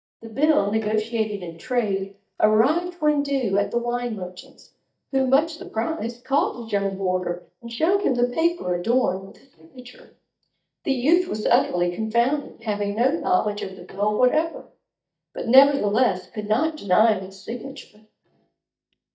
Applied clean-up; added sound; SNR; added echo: neural mask model DeepFilterNet 3.